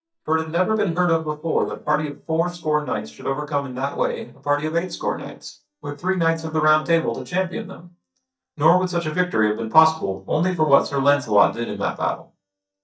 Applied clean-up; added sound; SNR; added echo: neural mask model DeepFilterNet 3.